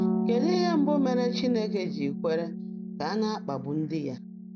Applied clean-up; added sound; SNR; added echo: none; Bass guitar + Bass guitar; 2 dB; none.